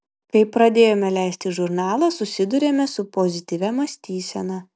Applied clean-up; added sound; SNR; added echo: none; none; none; none.